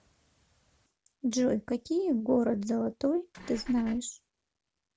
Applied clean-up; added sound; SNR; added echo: none; Engine / Car; 15 dB; none.